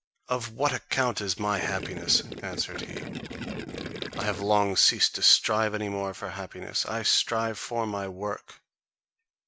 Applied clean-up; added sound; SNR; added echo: none; Gurgling; 8 dB; none.